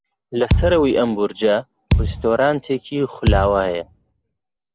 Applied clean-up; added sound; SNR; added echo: none; Thump, thud; 3 dB; none.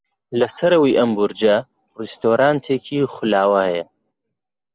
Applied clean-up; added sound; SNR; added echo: none; none; none; none.